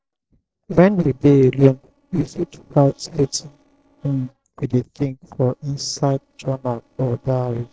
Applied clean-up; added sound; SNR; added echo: neural separator model SepFormer DNS4.